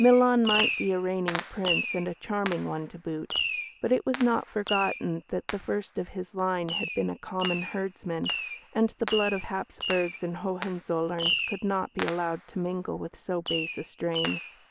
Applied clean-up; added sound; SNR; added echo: none; Fireworks; 6 dB; none.